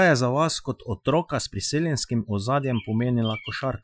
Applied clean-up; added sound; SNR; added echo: classical method Wiener filter.